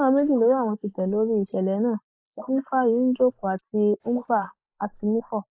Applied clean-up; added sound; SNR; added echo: neural mask model Resemble Enhance denoiser.